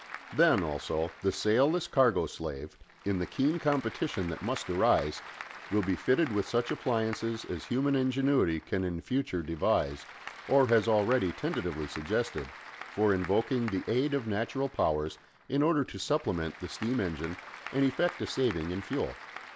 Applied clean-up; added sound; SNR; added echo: none; Applause / Crowd; 16 dB; none.